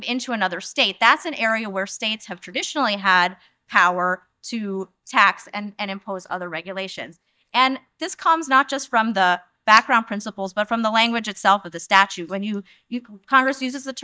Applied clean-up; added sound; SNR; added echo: neural mask model DeepFilterNet 3.